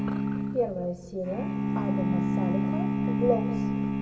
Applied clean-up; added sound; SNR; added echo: none; Bowed string instrument; -4 dB; reverberation time 1.1 s.